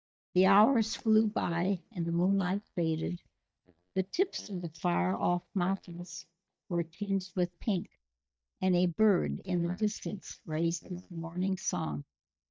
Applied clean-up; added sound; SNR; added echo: neural mask model DeepFilterNet 3.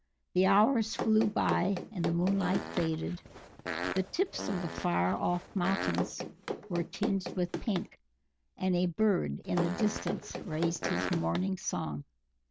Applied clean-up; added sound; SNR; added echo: none; Fart + Run; 7 dB; none.